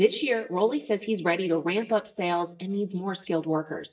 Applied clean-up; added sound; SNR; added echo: neural mask model DeepFilterNet 3.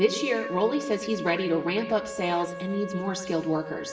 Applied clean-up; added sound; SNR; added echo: none; Wind instrument, woodwind instrument; 10 dB; reverberation time 0.9 s.